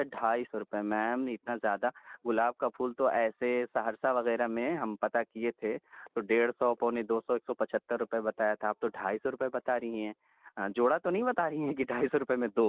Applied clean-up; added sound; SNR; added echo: none; none; none; none.